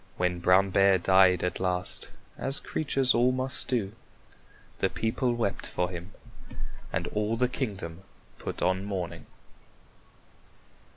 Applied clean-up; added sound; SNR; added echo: none; none; none; none.